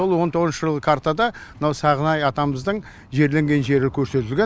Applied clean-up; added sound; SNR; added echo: none; none; none; none.